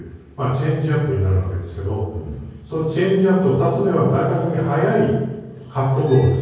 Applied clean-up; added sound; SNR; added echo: none; none; none; reverberation time 1.3 s.